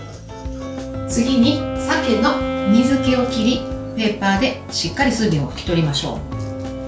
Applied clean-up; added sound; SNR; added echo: none; Wind instrument, woodwind instrument; 7 dB; none.